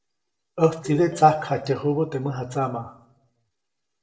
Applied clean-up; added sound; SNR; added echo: neural separator model SepFormer DNS4.